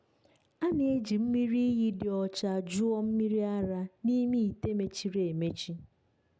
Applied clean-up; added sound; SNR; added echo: none; none; none; none.